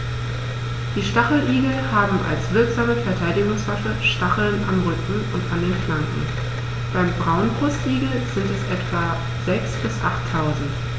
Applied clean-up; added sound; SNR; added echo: none; none; none; none.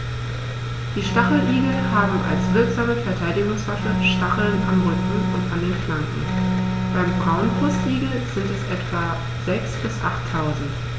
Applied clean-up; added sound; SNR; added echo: none; Bowed string instrument; 2 dB; none.